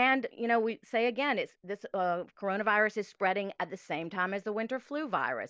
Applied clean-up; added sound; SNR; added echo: none; none; none; none.